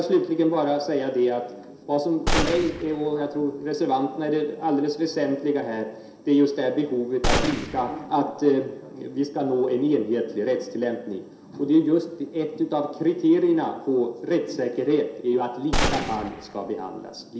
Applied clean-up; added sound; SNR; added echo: none; Gunshot, gunfire; 3 dB; reverberation time 0.7 s.